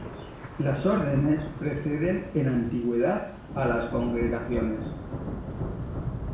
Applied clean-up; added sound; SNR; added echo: none; Thunder / Rain; 7 dB; reverberation time 0.6 s.